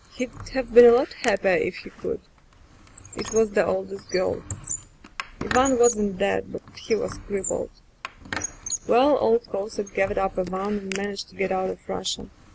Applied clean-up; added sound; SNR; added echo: none; Squeak; 13 dB; none.